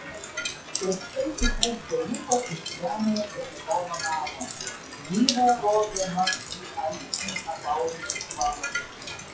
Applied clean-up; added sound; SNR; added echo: classical method WPE with log-MMSE.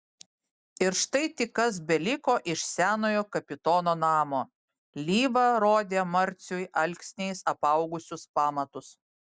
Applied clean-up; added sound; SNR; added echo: none; none; none; none.